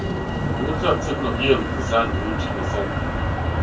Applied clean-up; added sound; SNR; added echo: none; Motor vehicle (road); -2 dB; reverberation time 0.2 s.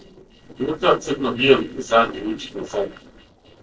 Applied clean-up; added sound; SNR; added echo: neural separator model SepFormer DNS4.